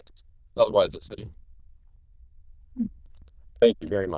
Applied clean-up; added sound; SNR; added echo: neural diffusion model UNIVERSE++.